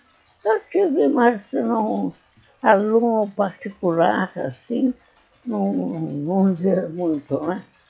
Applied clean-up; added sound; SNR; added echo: classical method log-MMSE.